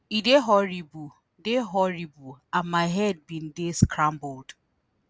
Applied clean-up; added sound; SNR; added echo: none; none; none; none.